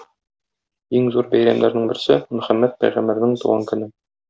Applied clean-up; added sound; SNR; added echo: none; none; none; none.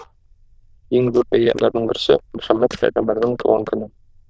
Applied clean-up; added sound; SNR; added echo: neural diffusion model UNIVERSE++.